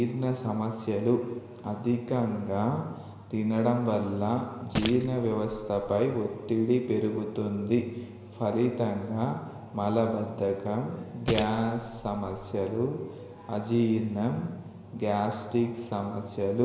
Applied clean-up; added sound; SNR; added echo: none; Keys jangling; 1 dB; reverberation time 2.1 s.